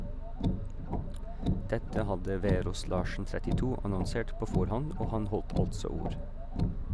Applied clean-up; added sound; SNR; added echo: none; Car; -3 dB; none.